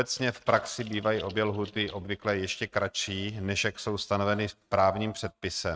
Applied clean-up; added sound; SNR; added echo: neural mask model RNNoise.